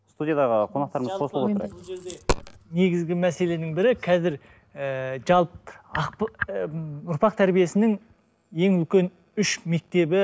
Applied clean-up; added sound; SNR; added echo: none; Coin (dropping); 7 dB; none.